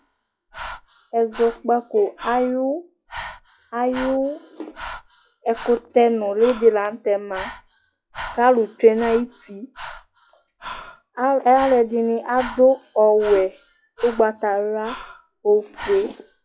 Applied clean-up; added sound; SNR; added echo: classical method log-MMSE.